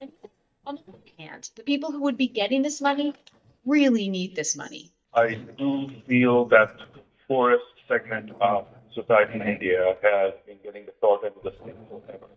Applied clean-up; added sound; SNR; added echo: neural mask model DeepFilterNet 3.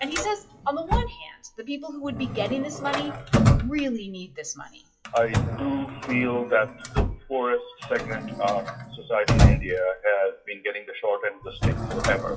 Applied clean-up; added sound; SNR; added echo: classical method WPE with log-MMSE.